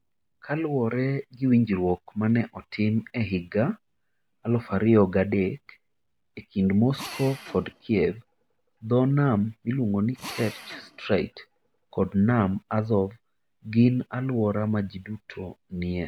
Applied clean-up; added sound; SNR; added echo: none; Drill; 18 dB; none.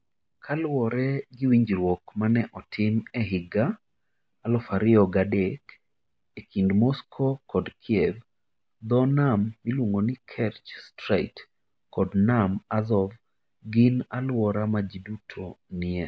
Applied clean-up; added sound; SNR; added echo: none; none; none; none.